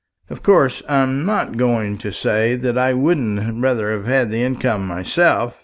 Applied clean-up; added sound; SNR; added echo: none; none; none; none.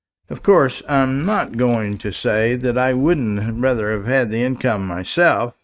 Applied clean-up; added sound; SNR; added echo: neural mask model RNNoise.